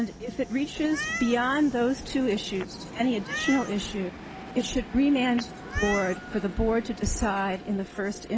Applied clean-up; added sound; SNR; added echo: none; Meow + Train; 10 dB; none.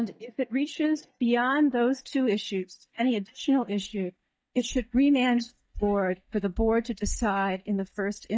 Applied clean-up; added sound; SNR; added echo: neural mask model DeepFilterNet 3.